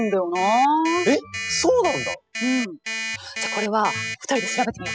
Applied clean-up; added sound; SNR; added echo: classical method spectral subtraction.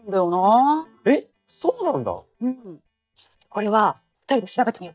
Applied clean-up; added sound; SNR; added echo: neural mask model DeepFilterNet 3.